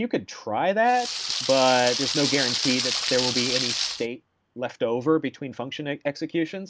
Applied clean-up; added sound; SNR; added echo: none; Rain; 2 dB; none.